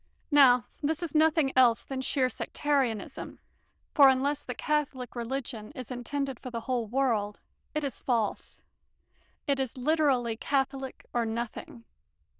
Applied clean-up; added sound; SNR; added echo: neural diffusion model UNIVERSE++.